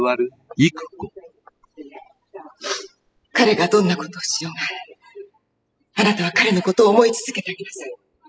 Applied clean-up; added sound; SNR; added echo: classical method spectral subtraction.